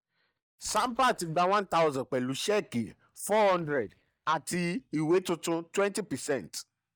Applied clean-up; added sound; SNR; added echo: neural mask model DeepFilterNet 3.